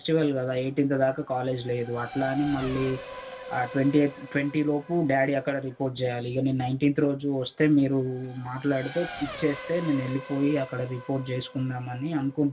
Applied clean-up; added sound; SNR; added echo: none; Race car, auto racing / Accelerating, revving, vroom; 16 dB; reverberation time 0.1 s.